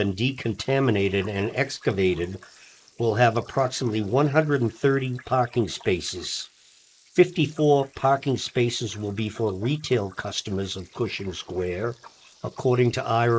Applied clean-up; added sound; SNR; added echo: neural mask model Resemble Enhance denoiser.